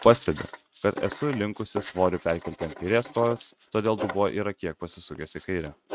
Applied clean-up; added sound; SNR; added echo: neural mask model RNNoise.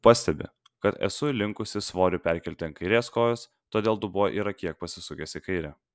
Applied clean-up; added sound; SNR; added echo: none; none; none; none.